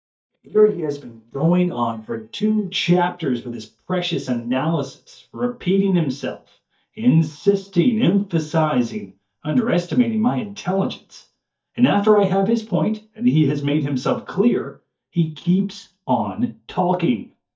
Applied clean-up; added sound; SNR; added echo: neural mask model DeepFilterNet 3.